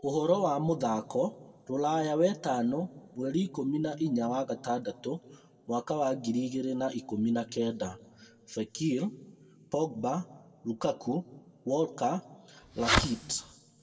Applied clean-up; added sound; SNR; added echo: none; Fireworks; -1 dB; reverberation time 1.3 s.